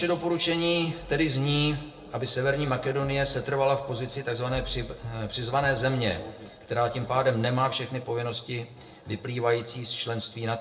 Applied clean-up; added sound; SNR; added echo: none; none; none; reverberation time 0.5 s.